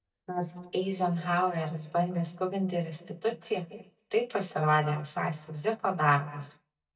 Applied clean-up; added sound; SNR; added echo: neural mask model DeepFilterNet 3.